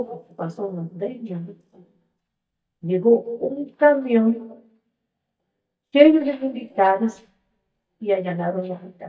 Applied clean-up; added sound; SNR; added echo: neural mask model DeepFilterNet 3.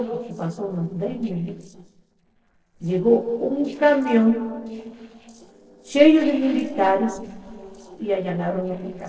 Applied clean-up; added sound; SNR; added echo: neural separator model SepFormer DNS4.